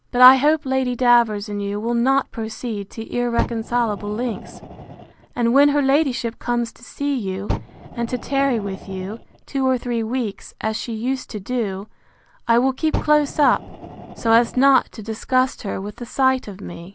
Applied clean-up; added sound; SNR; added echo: none; Fire; 12 dB; none.